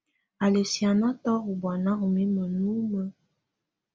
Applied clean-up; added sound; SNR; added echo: none; none; none; none.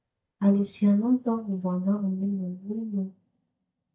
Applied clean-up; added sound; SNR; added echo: neural mask model DeepFilterNet 3.